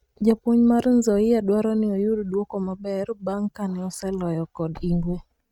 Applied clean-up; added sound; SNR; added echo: neural mask model RNNoise.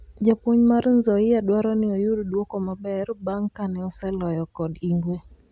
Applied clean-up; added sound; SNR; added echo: none; none; none; none.